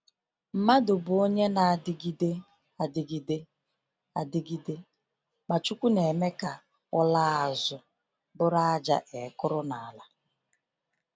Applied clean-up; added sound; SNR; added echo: none; none; none; none.